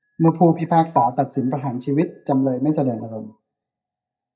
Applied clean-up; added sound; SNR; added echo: neural mask model DeepFilterNet 3.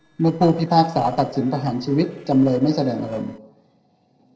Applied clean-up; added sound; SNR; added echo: neural separator model SepFormer DNS4.